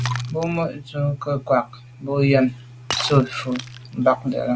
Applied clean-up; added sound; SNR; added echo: none; Shatter; 14 dB; none.